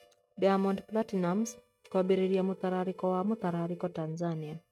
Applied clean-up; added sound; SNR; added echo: neural mask model RNNoise.